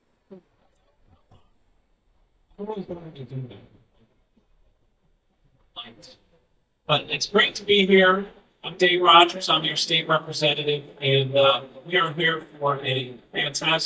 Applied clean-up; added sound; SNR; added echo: neural mask model DeepFilterNet 3.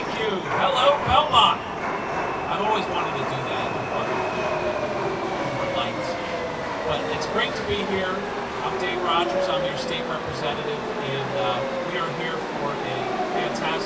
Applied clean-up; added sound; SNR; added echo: none; Chatter / Subway, metro, underground; -1 dB; reverberation time 3.0 s.